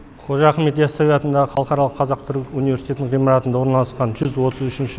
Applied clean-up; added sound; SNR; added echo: none; none; none; none.